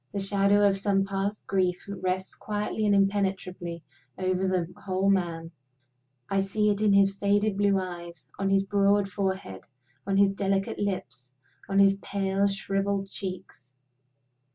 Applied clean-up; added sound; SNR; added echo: none; none; none; none.